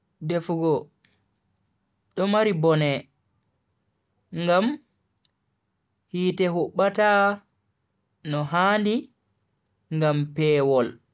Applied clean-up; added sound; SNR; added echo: none; none; none; none.